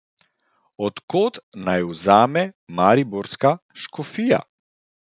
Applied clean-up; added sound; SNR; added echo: none; none; none; none.